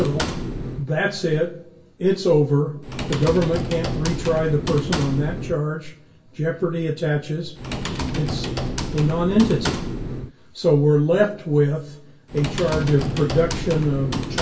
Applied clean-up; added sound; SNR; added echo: none; Typing; 7 dB; reverberation time 0.2 s.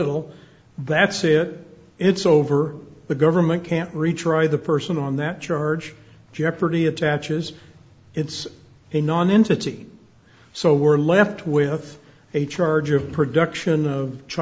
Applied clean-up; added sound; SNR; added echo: none; none; none; none.